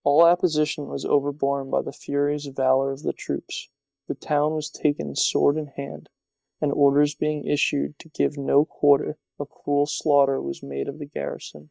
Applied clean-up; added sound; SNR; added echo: neural mask model DeepFilterNet 3.